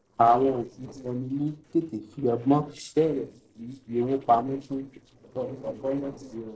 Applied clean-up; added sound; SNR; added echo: neural separator model SepFormer DNS4.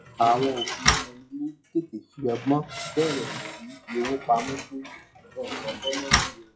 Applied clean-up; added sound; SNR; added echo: classical method WPE with log-MMSE.